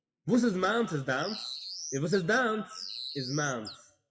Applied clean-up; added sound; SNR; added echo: classical method WPE with log-MMSE.